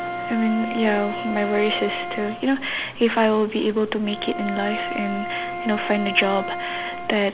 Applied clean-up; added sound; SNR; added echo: none; Bowed string instrument; 8 dB; none.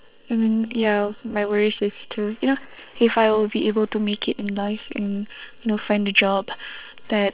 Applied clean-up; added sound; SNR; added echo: neural separator model SepFormer WHAM!.